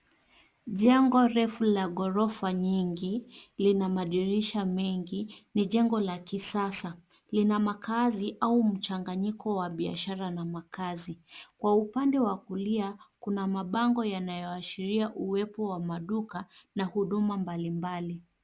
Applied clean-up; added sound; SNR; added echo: none; none; none; none.